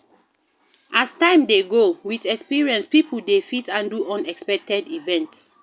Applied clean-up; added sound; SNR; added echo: none; none; none; none.